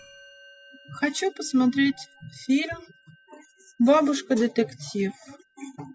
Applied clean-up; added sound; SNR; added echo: classical method spectral subtraction.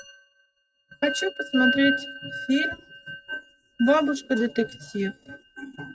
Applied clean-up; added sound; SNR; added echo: neural mask model RNNoise.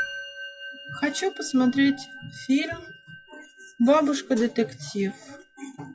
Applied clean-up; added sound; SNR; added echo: classical method log-MMSE.